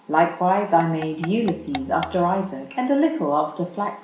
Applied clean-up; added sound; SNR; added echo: none; Tap / Percussion; 15 dB; reverberation time 0.3 s.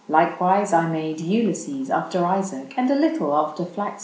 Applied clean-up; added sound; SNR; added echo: none; none; none; none.